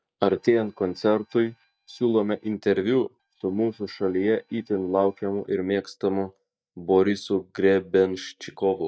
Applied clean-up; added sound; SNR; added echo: neural mask model DeepFilterNet 3.